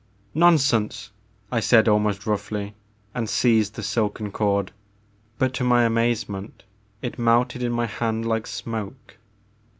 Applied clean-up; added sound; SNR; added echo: none; none; none; none.